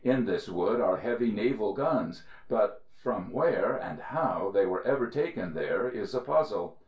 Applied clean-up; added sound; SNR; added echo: none; none; none; reverberation time 0.2 s.